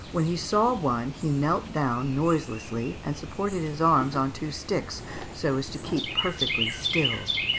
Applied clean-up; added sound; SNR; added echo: none; Chirp, tweet; 6 dB; none.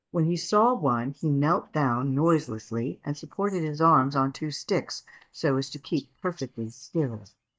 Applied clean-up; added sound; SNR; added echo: neural mask model DeepFilterNet 3.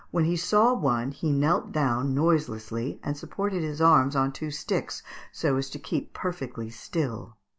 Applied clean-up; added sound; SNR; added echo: none; none; none; none.